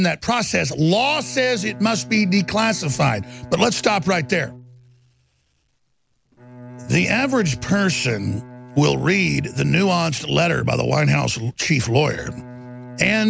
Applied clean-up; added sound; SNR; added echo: none; Bowed string instrument; 19 dB; none.